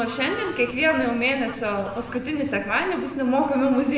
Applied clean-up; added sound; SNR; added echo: none; Bird / Fowl; 18 dB; reverberation time 0.8 s.